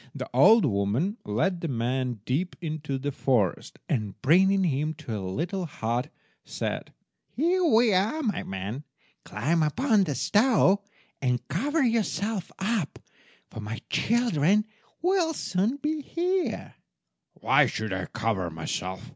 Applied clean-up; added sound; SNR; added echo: none; none; none; none.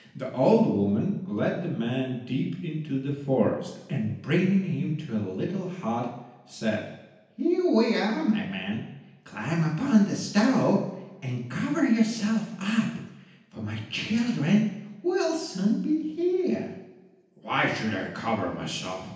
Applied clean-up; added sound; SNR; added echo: none; none; none; reverberation time 0.9 s.